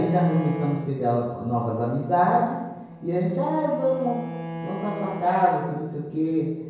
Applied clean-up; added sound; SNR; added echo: none; Bowed string instrument; 12 dB; reverberation time 1.0 s.